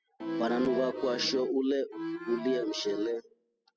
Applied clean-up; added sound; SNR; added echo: classical method spectral subtraction.